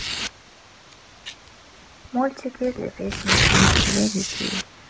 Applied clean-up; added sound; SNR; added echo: none; Tearing; -4 dB; none.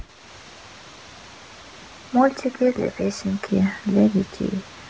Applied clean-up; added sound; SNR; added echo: none; none; none; none.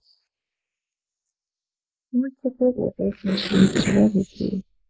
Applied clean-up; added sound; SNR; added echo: neural mask model Resemble Enhance denoiser.